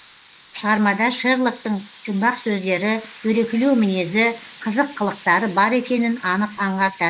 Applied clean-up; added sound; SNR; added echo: neural mask model Resemble Enhance denoiser.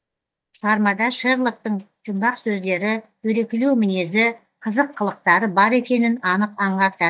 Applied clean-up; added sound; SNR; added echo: neural mask model DeepFilterNet 3.